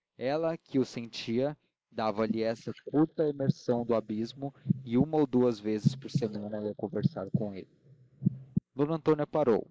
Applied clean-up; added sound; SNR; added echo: neural mask model Resemble Enhance denoiser.